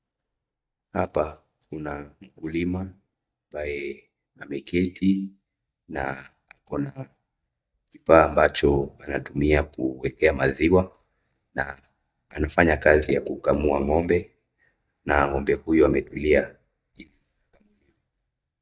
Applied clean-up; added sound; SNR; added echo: neural mask model DeepFilterNet 3.